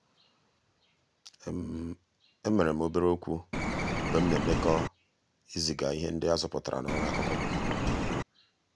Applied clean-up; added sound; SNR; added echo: none; Bird; -3 dB; none.